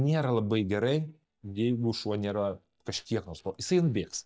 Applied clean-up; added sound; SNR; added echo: neural mask model DeepFilterNet 3.